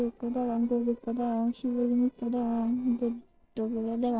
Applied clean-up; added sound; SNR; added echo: neural separator model SepFormer DNS4.